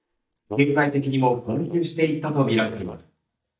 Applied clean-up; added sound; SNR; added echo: neural mask model DeepFilterNet 3.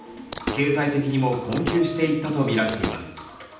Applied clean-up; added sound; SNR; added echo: none; Fart; 9 dB; reverberation time 0.8 s.